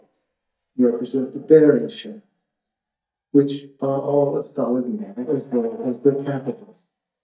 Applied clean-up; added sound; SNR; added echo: neural mask model DeepFilterNet 3.